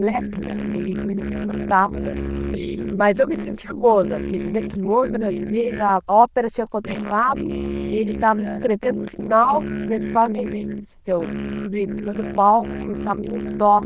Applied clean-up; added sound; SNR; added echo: neural diffusion model UNIVERSE++.